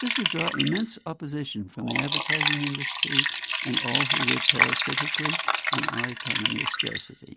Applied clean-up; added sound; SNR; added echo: none; Liquid; -5 dB; none.